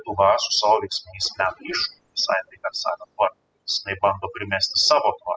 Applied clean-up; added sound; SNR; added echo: classical method spectral subtraction.